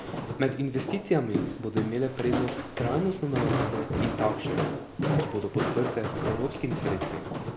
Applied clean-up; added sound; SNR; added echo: none; Walk, footsteps; 0 dB; none.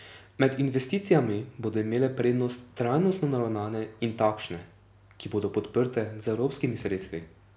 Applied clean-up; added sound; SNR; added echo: none; none; none; none.